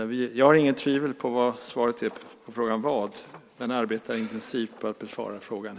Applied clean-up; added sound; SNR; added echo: none; none; none; none.